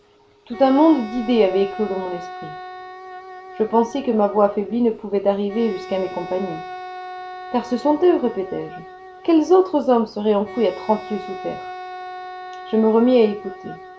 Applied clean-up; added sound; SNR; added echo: none; Wind instrument, woodwind instrument; 15 dB; none.